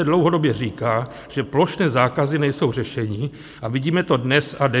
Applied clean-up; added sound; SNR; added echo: none; none; none; none.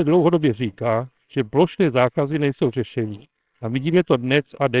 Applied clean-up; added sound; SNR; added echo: neural separator model SepFormer WHAMR!.